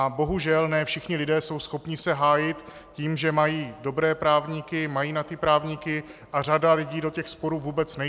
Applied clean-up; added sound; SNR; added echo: none; none; none; none.